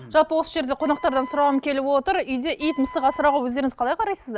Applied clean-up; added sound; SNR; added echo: none; Wind instrument, woodwind instrument; 19 dB; none.